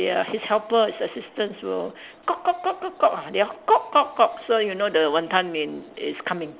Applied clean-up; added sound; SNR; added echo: none; none; none; none.